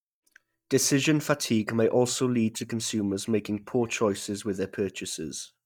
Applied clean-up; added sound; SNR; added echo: neural mask model DeepFilterNet 3.